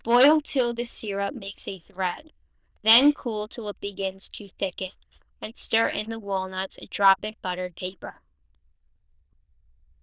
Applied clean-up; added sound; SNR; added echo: neural diffusion model UNIVERSE++.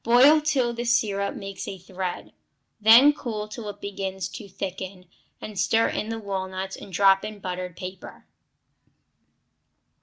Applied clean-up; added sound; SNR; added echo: none; none; none; none.